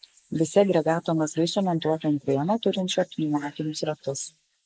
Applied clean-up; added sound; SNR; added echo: neural mask model Resemble Enhance denoiser.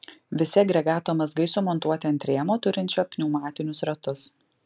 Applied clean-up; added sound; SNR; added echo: none; none; none; none.